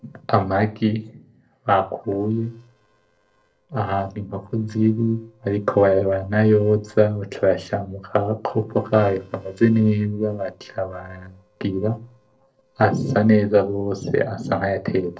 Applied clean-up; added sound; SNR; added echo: neural separator model SepFormer DNS4.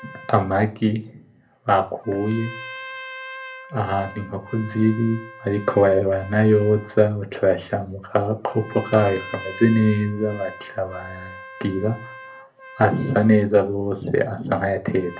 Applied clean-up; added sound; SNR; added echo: none; Trumpet; 18 dB; reverberation time 0.3 s.